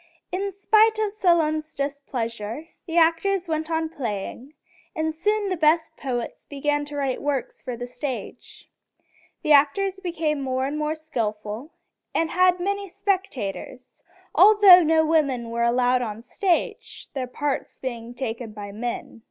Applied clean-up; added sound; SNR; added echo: none; none; none; none.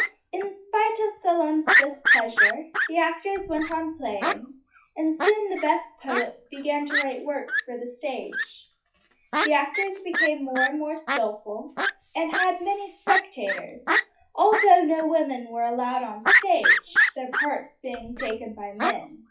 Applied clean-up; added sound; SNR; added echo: classical method WPE with log-MMSE.